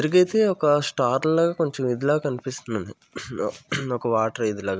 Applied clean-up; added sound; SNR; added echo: none; none; none; none.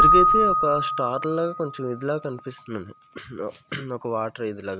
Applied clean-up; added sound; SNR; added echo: none; Keyboard (musical); -3 dB; none.